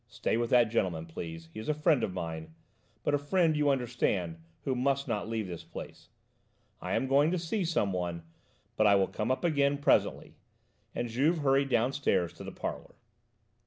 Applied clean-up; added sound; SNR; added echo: none; none; none; none.